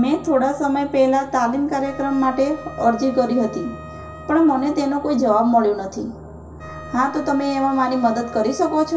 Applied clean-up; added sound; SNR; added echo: none; Wind instrument, woodwind instrument; 20 dB; reverberation time 0.4 s.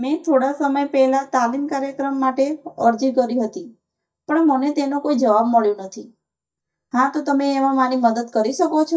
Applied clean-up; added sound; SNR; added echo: neural mask model DeepFilterNet 3.